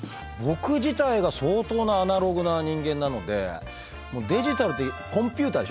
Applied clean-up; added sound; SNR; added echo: none; none; none; none.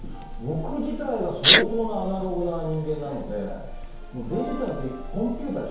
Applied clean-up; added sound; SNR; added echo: none; Sneeze; -1 dB; reverberation time 1.0 s.